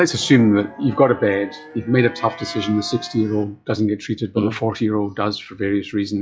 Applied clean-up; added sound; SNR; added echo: classical method log-MMSE.